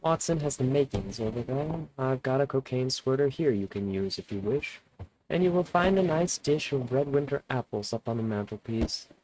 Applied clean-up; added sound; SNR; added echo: neural mask model RNNoise.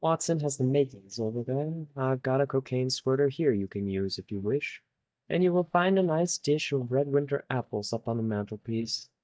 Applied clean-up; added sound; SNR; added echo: neural mask model DeepFilterNet 3.